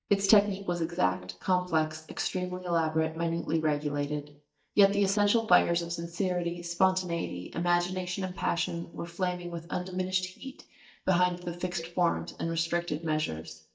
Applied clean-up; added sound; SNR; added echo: neural mask model DeepFilterNet 3.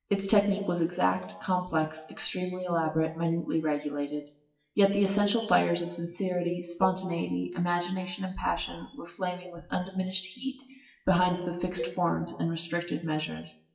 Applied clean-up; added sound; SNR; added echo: classical method WPE with log-MMSE.